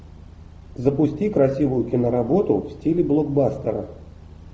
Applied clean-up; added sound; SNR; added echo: none; none; none; none.